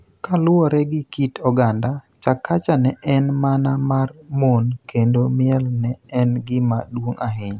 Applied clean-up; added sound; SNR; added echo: none; none; none; none.